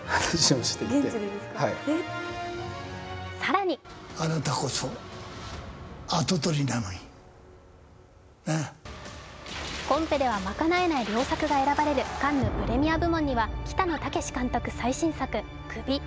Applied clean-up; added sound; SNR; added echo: none; Animal; 19 dB; none.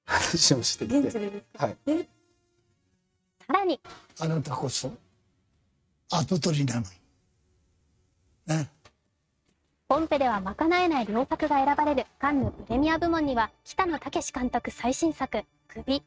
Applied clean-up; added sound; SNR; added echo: neural mask model RNNoise.